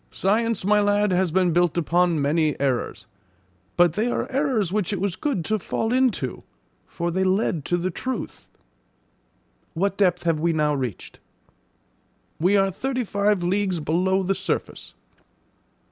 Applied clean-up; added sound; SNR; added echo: none; none; none; none.